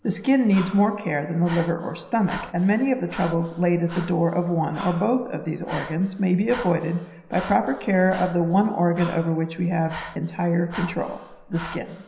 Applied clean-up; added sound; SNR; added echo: none; Breathing; 17 dB; reverberation time 0.9 s.